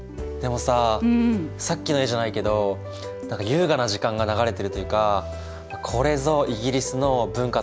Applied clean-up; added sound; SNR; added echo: none; none; none; none.